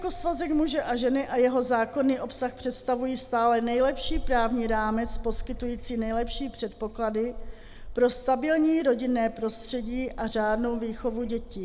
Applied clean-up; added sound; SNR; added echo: none; Frog; 10 dB; none.